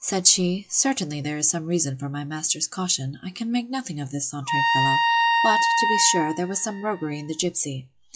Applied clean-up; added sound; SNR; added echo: classical method log-MMSE.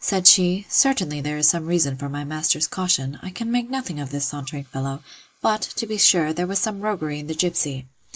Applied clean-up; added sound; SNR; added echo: neural mask model Resemble Enhance denoiser.